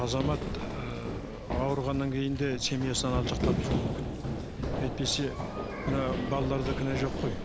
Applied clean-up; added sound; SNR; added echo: none; Run; 1 dB; none.